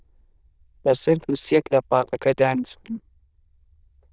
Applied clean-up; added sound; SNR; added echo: neural diffusion model UNIVERSE++.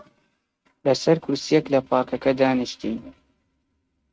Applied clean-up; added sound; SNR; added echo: neural mask model RNNoise.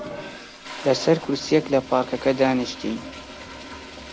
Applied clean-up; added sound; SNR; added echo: none; Toilet flush; 13 dB; none.